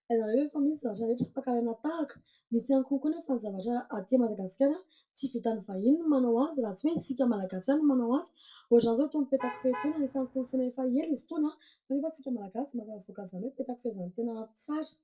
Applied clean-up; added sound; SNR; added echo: neural separator model SepFormer DNS4.